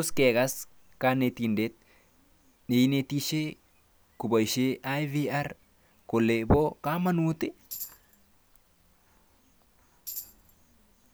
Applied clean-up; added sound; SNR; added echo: none; Tambourine; 14 dB; none.